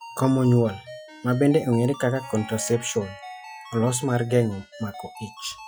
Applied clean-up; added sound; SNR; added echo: classical method Wiener filter.